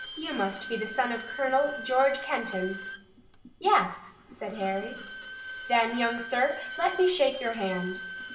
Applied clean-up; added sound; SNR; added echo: none; Bowed string instrument; 11 dB; reverberation time 0.7 s.